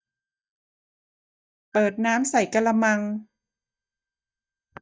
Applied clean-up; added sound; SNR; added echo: neural mask model DeepFilterNet 3.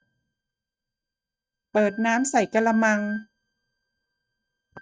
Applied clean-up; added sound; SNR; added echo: neural mask model RNNoise.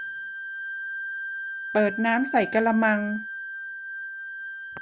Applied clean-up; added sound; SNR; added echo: none; Wind instrument, woodwind instrument; 7 dB; none.